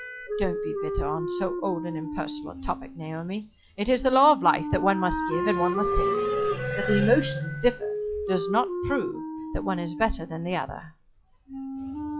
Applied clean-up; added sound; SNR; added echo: classical method log-MMSE.